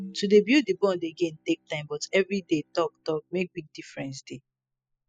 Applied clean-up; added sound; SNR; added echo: classical method spectral subtraction.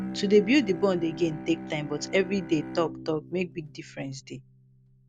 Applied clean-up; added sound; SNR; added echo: none; Bowed string instrument; 12 dB; none.